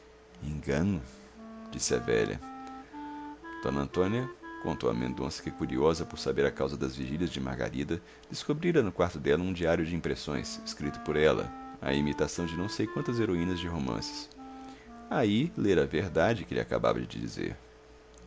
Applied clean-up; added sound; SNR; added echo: none; Wind instrument, woodwind instrument; 15 dB; none.